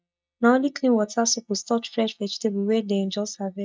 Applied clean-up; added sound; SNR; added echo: neural mask model DeepFilterNet 3.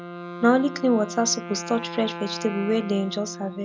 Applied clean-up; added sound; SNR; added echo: none; Wind instrument, woodwind instrument; 11 dB; none.